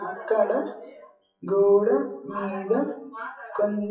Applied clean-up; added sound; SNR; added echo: classical method WPE with log-MMSE.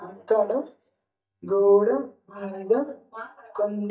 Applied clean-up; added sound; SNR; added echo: neural mask model DeepFilterNet 3.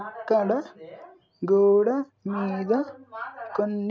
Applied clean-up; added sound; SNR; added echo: none; none; none; none.